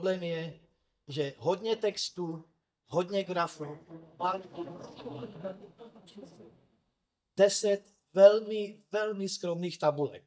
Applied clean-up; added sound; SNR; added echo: neural mask model DeepFilterNet 3.